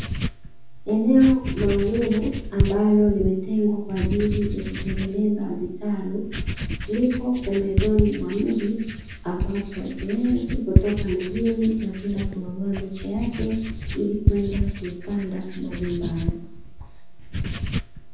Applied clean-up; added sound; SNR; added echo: none; Writing; 3 dB; reverberation time 0.9 s.